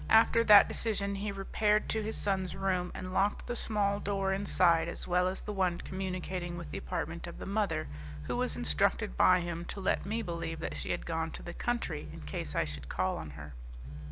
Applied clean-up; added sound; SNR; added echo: none; Telephone; 16 dB; none.